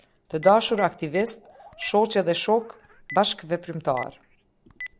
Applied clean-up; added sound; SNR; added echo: none; Telephone; 18 dB; none.